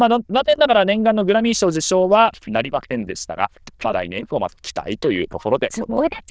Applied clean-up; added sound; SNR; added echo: neural diffusion model UNIVERSE++.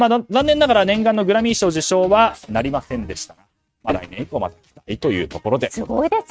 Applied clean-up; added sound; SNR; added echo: neural mask model RNNoise.